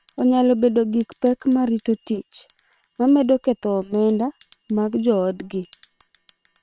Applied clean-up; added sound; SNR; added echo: neural separator model SepFormer WHAM!.